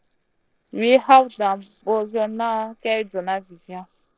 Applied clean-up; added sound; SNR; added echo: neural separator model SepFormer DNS4.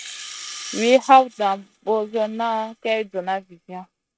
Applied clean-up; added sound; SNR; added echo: neural mask model RNNoise.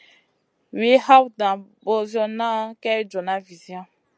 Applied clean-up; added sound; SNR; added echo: none; none; none; none.